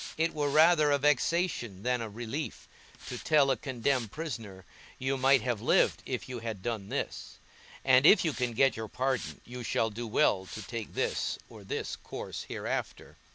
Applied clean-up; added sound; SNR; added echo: none; Hiss; 18 dB; none.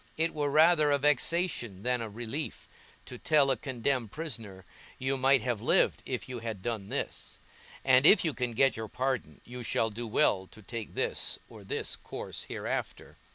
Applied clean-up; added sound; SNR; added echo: none; none; none; none.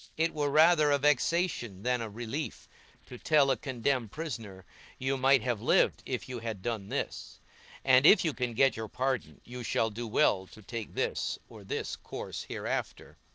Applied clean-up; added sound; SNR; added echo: neural separator model SepFormer DNS4.